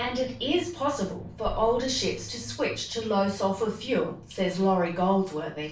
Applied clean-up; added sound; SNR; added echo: none; Boom; 15 dB; reverberation time 0.3 s.